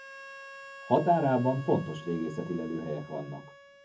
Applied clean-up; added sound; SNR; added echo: none; Harmonica; 17 dB; reverberation time 0.3 s.